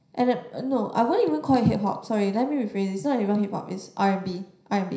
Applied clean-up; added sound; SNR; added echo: none; none; none; reverberation time 0.5 s.